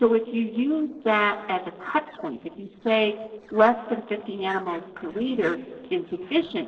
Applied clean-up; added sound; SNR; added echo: neural separator model SepFormer DNS4.